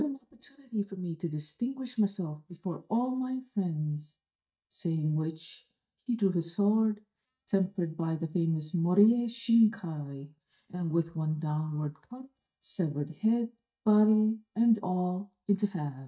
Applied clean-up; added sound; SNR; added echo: neural mask model DeepFilterNet 3.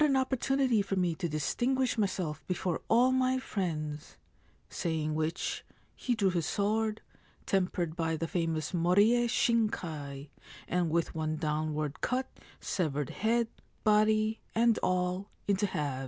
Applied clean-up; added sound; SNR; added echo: none; none; none; none.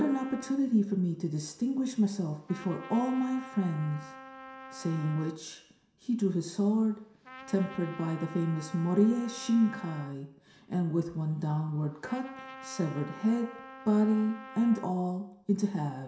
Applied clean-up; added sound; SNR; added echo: none; Trumpet; 18 dB; reverberation time 0.7 s.